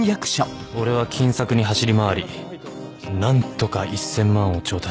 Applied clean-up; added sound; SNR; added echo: none; none; none; none.